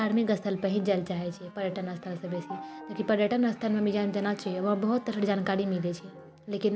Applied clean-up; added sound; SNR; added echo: none; Organ + Wind instrument, woodwind instrument; 18 dB; none.